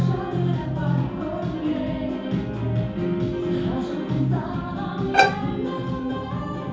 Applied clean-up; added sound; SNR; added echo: none; Bowed string instrument; -1 dB; reverberation time 0.8 s.